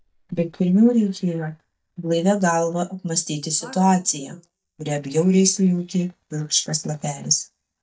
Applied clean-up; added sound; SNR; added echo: neural mask model DeepFilterNet 3.